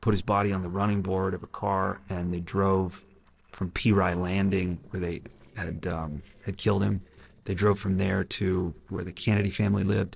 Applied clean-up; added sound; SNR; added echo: neural separator model SepFormer DNS4.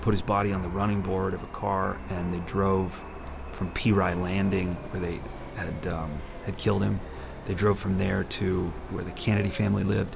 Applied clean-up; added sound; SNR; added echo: none; Chatter / Subway, metro, underground; 16 dB; none.